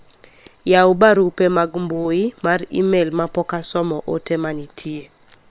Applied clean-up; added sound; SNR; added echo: neural separator model SepFormer WHAM!.